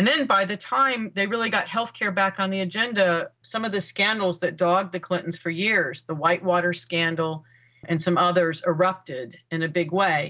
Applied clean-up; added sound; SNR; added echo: none; none; none; none.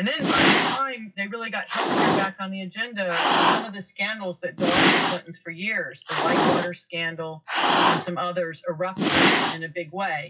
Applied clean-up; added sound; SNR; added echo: classical method WPE with log-MMSE.